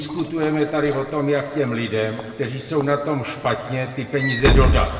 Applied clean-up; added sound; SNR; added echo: none; Walk, footsteps / Slam; 3 dB; reverberation time 1.8 s.